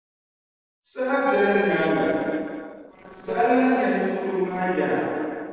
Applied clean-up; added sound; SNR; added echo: neural separator model SepFormer DNS4.